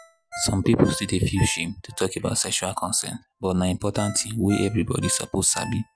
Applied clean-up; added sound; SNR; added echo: none; Ringtone; 16 dB; none.